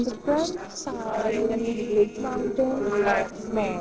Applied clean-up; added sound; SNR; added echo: neural separator model SepFormer DNS4.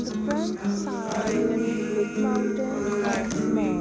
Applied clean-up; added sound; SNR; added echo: none; Acoustic guitar; -5 dB; none.